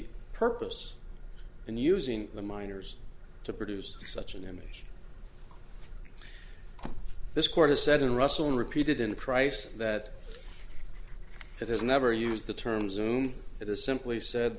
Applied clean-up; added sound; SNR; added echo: none; none; none; none.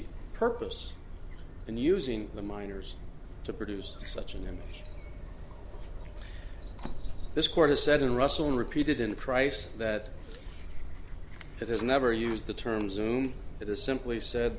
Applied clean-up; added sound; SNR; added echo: none; Bird vocalization, bird call, bird song; 12 dB; none.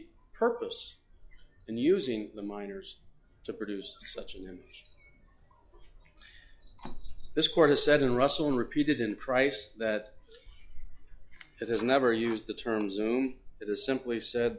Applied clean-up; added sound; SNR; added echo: classical method log-MMSE.